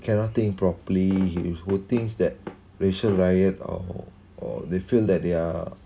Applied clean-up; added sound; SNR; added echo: none; none; none; none.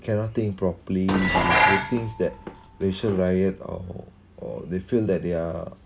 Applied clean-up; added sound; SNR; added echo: none; Dishes, pots, and pans; 0 dB; none.